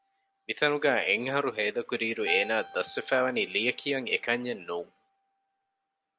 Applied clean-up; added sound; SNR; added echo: none; Keyboard (musical); 20 dB; none.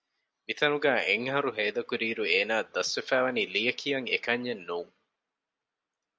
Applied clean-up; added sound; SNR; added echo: none; none; none; none.